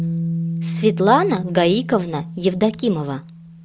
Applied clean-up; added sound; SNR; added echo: none; Bass guitar; 7 dB; none.